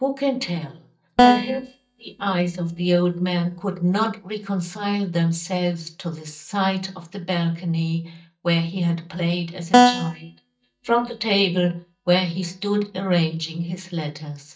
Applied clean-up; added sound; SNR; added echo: neural mask model DeepFilterNet 3.